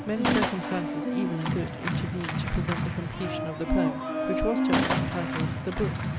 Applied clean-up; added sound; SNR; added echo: none; Organ + Gunshot, gunfire; -4 dB; none.